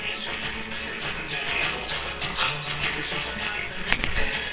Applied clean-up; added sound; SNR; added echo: neural separator model SepFormer WHAMR!.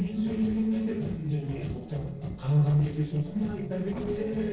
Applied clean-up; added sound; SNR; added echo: neural separator model SepFormer DNS4.